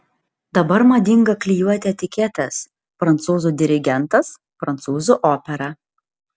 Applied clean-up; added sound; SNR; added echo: none; none; none; none.